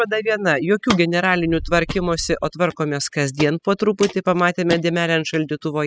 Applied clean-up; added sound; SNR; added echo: classical method spectral subtraction.